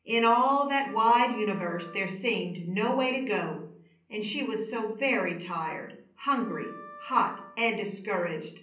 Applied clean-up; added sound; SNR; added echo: none; Wind instrument, woodwind instrument; 19 dB; reverberation time 0.6 s.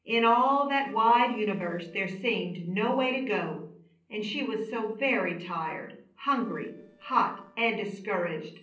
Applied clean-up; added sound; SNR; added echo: neural separator model SepFormer DNS4.